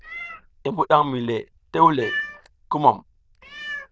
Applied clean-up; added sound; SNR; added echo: neural diffusion model UNIVERSE++.